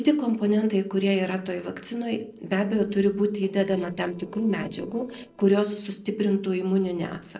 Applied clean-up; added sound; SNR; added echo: neural separator model SepFormer DNS4.